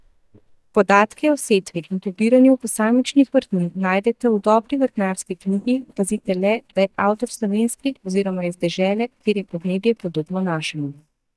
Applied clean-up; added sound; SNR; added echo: neural mask model DeepFilterNet 3.